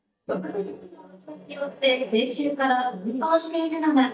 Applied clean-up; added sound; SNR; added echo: neural mask model DeepFilterNet 3.